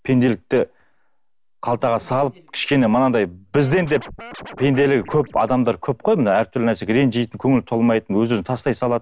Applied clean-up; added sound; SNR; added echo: none; Scratching (performance technique); 18 dB; none.